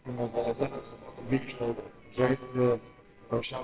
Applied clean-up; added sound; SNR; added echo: neural separator model SepFormer WHAMR!.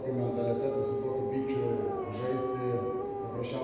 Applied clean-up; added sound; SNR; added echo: none; Dog; 2 dB; reverberation time 1.0 s.